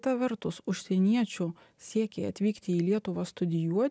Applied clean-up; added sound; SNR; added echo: none; none; none; none.